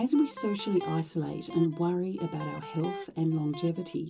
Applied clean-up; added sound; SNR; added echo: none; Electric guitar; 13 dB; reverberation time 0.2 s.